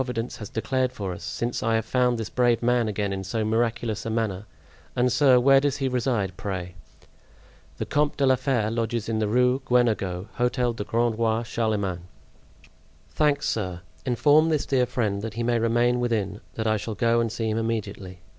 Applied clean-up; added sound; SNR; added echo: none; none; none; none.